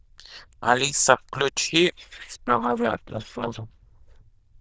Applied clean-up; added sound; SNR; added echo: neural diffusion model UNIVERSE++.